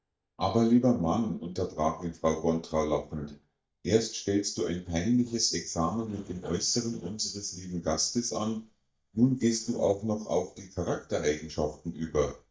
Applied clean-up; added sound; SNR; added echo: neural mask model DeepFilterNet 3.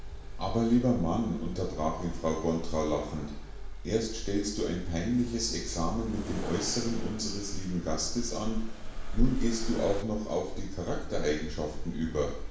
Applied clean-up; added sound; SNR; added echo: none; Accelerating, revving, vroom; 3 dB; reverberation time 0.7 s.